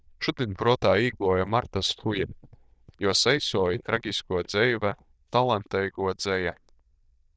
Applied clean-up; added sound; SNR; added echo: neural diffusion model UNIVERSE++.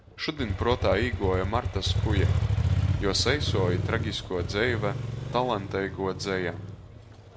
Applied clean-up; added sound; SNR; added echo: none; Motorcycle; 0 dB; none.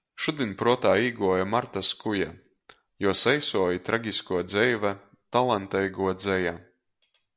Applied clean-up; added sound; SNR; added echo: none; none; none; none.